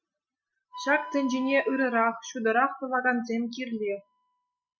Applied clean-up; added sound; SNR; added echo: classical method spectral subtraction.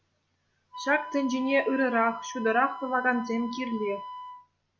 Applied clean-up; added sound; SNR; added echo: none; Wind instrument, woodwind instrument; 13 dB; none.